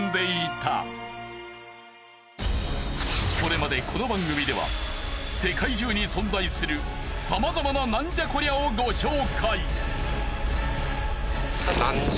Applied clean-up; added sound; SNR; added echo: none; none; none; none.